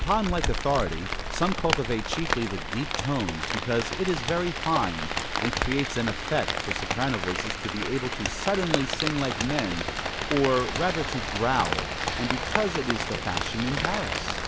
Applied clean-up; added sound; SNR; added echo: none; Rain; 1 dB; none.